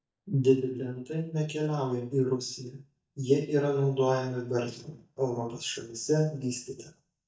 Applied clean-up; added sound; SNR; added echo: neural mask model DeepFilterNet 3.